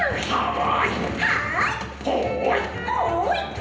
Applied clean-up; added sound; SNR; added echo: none; Musical instrument; 17 dB; reverberation time 0.8 s.